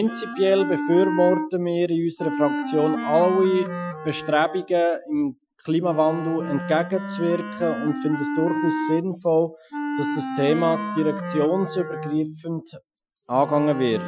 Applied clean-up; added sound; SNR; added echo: classical method Wiener filter.